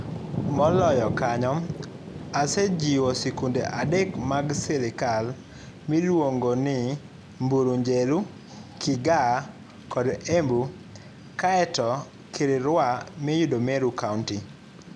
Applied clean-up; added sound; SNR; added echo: none; Thunder / Rain; 10 dB; none.